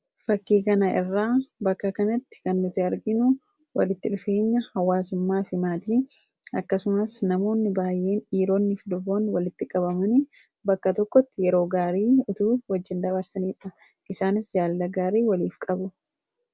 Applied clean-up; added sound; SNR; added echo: none; none; none; none.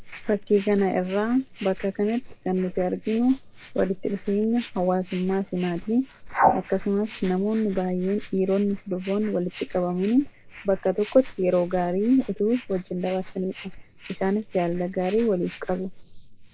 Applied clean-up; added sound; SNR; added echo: neural mask model Resemble Enhance denoiser.